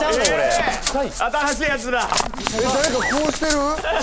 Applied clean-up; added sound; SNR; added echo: none; Livestock, farm animals, working animals + Rattle (instrument); 6 dB; none.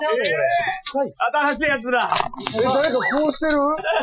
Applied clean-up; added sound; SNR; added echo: classical method Wiener filter.